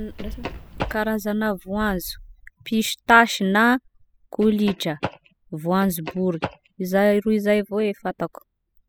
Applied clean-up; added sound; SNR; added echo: classical method spectral subtraction.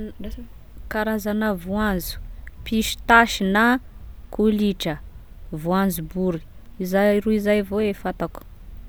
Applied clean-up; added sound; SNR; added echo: none; none; none; none.